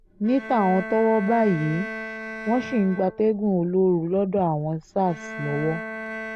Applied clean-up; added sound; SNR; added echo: none; Bowed string instrument; 12 dB; none.